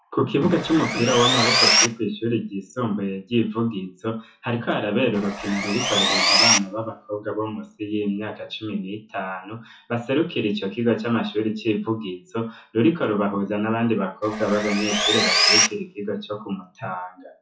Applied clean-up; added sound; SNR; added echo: classical method WPE with log-MMSE.